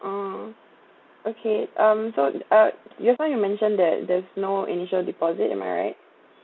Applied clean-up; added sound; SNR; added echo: none; none; none; none.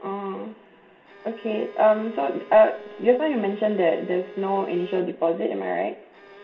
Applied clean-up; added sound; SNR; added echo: none; Bowed string instrument; 19 dB; reverberation time 1.2 s.